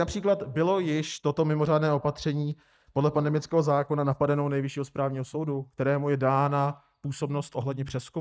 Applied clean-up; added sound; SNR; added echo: neural mask model DeepFilterNet 3.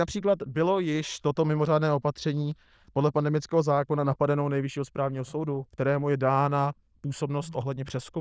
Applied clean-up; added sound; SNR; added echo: neural diffusion model UNIVERSE++.